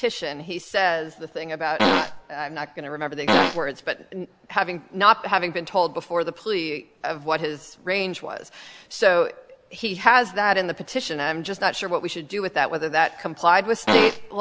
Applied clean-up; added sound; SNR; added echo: none; Fart; -3 dB; none.